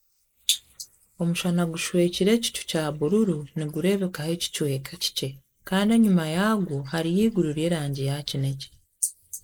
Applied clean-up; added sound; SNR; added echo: neural mask model Resemble Enhance denoiser.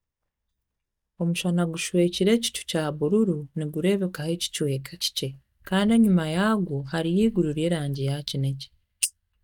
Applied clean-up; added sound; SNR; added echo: neural mask model DeepFilterNet 3.